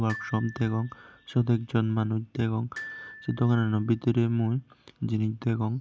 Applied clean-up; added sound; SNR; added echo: none; Glockenspiel; 19 dB; none.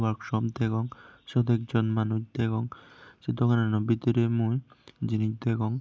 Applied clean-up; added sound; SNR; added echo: none; none; none; none.